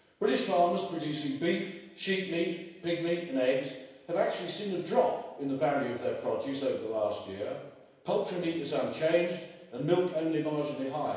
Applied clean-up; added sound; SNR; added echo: none; none; none; reverberation time 0.9 s.